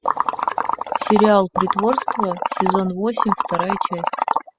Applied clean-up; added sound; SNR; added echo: classical method spectral subtraction.